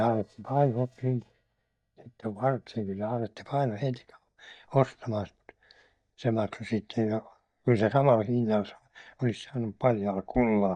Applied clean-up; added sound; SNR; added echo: neural mask model DeepFilterNet 3.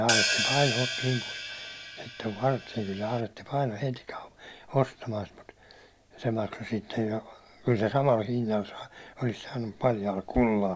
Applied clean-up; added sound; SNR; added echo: none; Hi-hat; 0 dB; none.